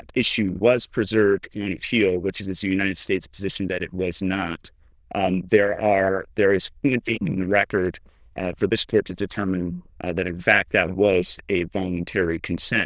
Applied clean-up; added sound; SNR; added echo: neural diffusion model UNIVERSE++.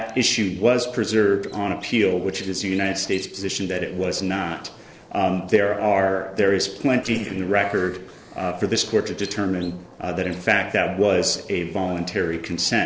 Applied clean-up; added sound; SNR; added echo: neural separator model SepFormer DNS4.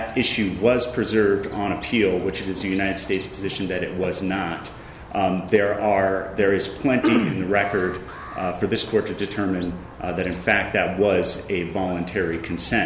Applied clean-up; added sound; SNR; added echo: none; Squeak + Alarm; 18 dB; none.